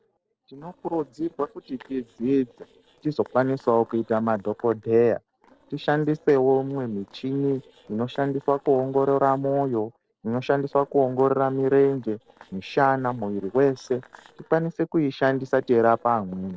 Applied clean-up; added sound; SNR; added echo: neural separator model SepFormer DNS4.